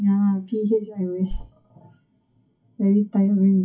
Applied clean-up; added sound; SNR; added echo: classical method WPE with log-MMSE.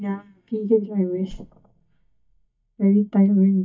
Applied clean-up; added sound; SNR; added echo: neural mask model DeepFilterNet 3.